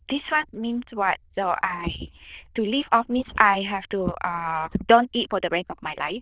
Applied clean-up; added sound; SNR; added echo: neural diffusion model UNIVERSE++.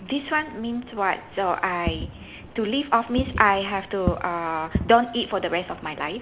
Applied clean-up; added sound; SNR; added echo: none; Fireworks; 10 dB; none.